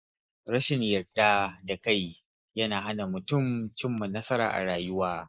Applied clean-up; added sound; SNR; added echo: neural mask model Resemble Enhance denoiser.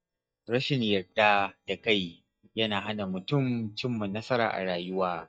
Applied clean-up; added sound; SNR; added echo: neural mask model DeepFilterNet 3.